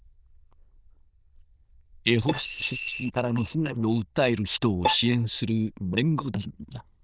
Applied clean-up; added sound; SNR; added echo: neural diffusion model UNIVERSE++.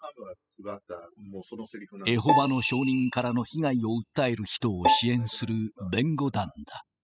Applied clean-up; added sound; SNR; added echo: classical method spectral subtraction.